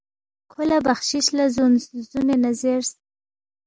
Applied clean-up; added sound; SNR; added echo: none; none; none; none.